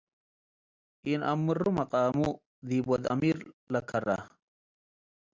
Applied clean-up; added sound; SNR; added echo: none; none; none; none.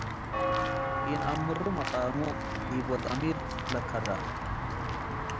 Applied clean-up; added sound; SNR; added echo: none; Walk, footsteps / Bell; -2 dB; none.